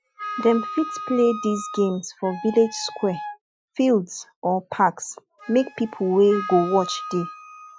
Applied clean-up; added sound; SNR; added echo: classical method Wiener filter.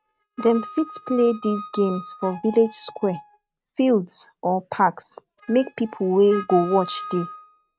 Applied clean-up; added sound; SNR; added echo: neural mask model RNNoise.